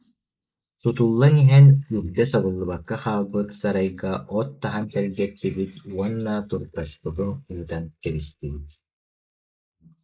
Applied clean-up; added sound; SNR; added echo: neural mask model Resemble Enhance denoiser.